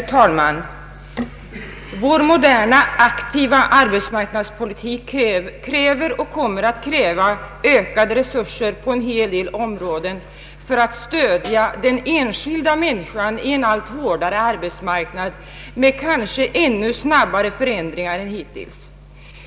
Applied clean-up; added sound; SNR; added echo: none; Snare drum; 19 dB; none.